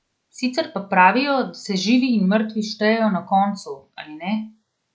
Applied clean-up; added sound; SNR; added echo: none; none; none; none.